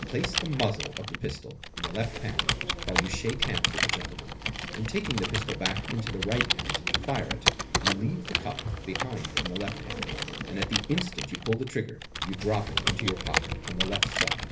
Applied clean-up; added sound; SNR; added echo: none; Computer keyboard; -2 dB; reverberation time 0.3 s.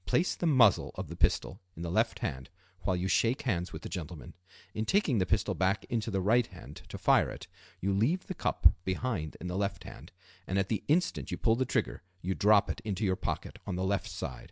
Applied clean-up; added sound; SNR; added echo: none; none; none; none.